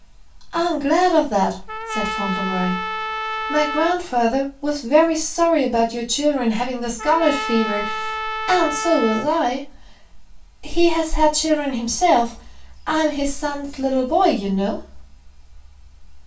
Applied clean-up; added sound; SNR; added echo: none; Trumpet; 7 dB; reverberation time 0.2 s.